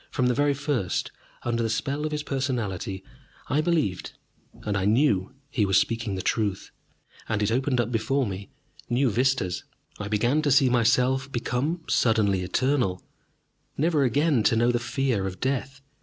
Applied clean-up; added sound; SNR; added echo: none; none; none; none.